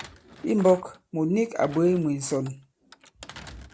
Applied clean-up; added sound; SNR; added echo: none; Thump, thud; 20 dB; none.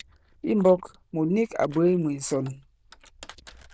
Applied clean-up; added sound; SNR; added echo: neural diffusion model UNIVERSE++.